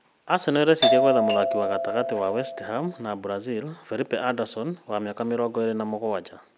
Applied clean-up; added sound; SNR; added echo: none; Doorbell; -1 dB; none.